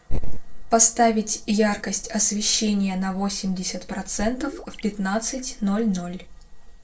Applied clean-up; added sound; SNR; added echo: neural separator model SepFormer DNS4.